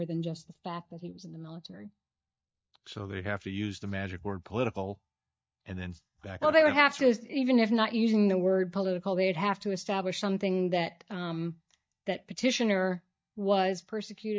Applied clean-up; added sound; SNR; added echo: neural mask model DeepFilterNet 3.